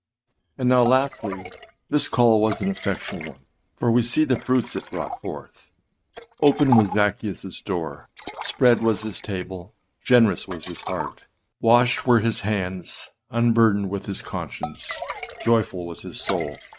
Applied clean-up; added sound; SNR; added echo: neural mask model RNNoise.